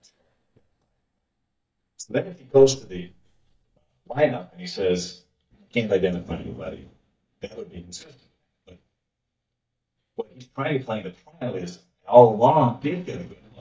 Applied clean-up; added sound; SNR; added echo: neural mask model DeepFilterNet 3.